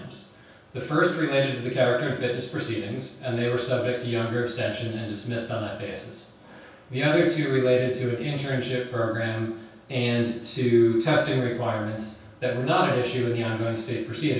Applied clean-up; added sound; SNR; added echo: none; none; none; reverberation time 0.6 s.